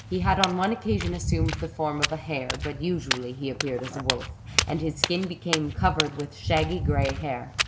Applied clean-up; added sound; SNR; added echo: none; Walk, footsteps; 1 dB; none.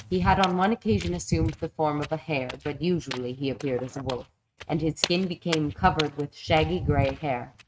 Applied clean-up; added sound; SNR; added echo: neural mask model RNNoise.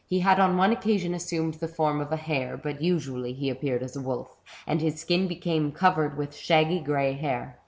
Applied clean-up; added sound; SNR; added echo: none; none; none; none.